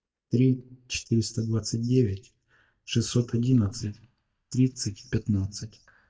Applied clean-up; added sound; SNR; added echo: neural mask model DeepFilterNet 3.